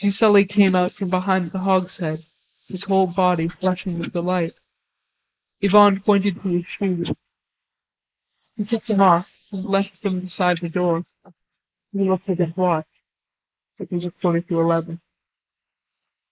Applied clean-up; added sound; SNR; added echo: neural mask model Resemble Enhance denoiser.